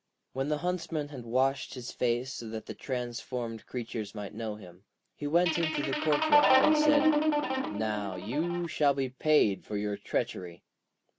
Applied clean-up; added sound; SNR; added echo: none; Guitar; -4 dB; none.